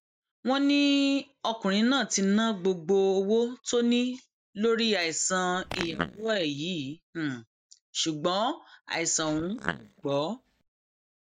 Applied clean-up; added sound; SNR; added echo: neural mask model DeepFilterNet 3.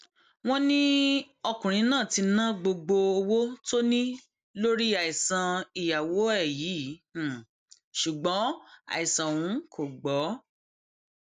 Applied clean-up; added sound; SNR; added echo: none; none; none; none.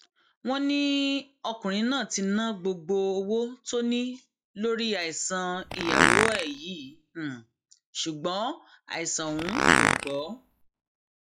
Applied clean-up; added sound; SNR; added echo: classical method log-MMSE.